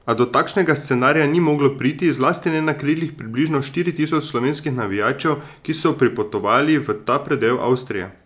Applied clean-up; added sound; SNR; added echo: none; none; none; none.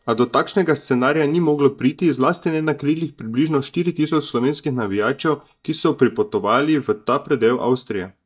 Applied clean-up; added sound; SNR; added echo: neural mask model DeepFilterNet 3.